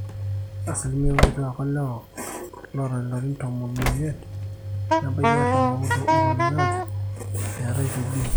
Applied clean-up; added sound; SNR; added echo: none; Wind instrument, woodwind instrument + Slam / Engine; -3 dB; none.